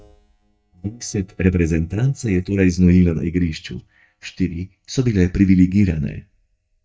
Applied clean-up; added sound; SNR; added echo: neural mask model DeepFilterNet 3.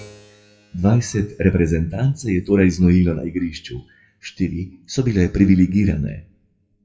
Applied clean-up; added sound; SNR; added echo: classical method WPE with log-MMSE.